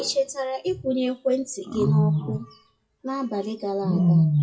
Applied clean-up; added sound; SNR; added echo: classical method WPE with log-MMSE.